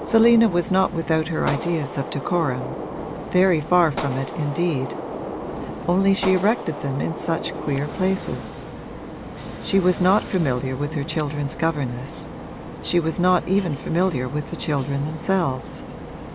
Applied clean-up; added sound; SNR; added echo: none; Gunshot, gunfire; 9 dB; none.